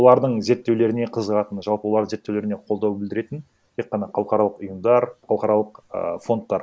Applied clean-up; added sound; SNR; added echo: none; none; none; none.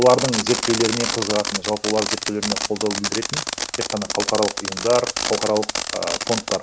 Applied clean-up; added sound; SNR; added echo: none; Fireworks; 3 dB; none.